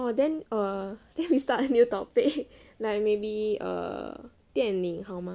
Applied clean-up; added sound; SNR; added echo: none; none; none; none.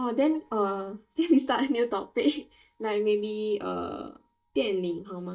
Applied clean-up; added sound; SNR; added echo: neural mask model DeepFilterNet 3.